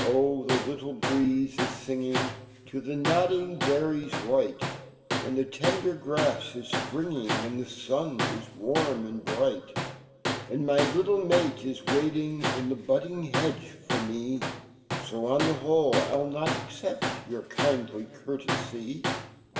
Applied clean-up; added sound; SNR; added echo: none; Tools; 5 dB; reverberation time 2.6 s.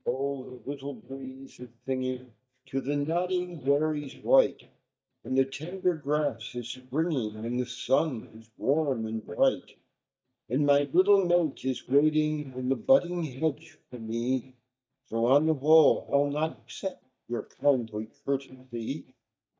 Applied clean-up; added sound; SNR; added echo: neural mask model DeepFilterNet 3.